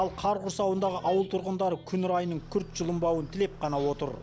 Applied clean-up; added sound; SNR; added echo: none; Guitar; 18 dB; none.